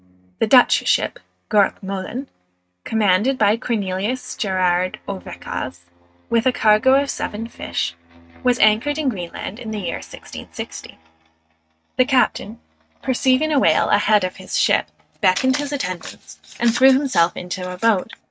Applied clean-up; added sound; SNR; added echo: neural mask model RNNoise.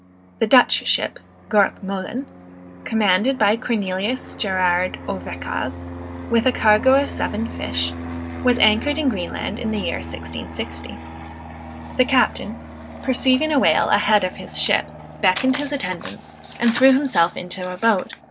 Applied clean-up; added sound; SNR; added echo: none; Fixed-wing aircraft, airplane; 12 dB; none.